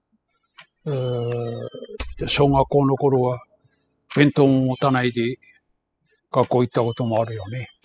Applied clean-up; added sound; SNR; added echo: classical method spectral subtraction.